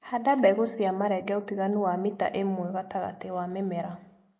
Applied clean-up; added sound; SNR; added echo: neural mask model Resemble Enhance denoiser.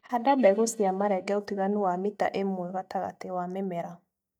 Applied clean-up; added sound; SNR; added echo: neural mask model DeepFilterNet 3.